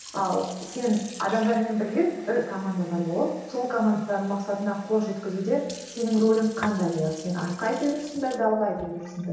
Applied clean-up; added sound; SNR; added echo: none; Fill (with liquid) / Sink (filling or washing); 19 dB; reverberation time 0.9 s.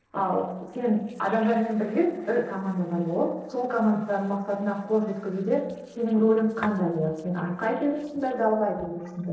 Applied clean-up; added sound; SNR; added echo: neural separator model SepFormer DNS4.